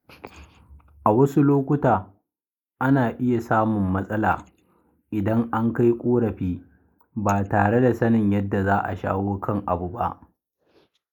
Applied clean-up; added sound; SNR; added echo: neural mask model Resemble Enhance denoiser.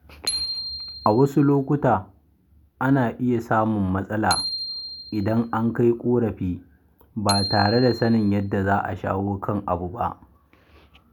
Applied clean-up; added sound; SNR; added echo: none; Bicycle bell; 11 dB; none.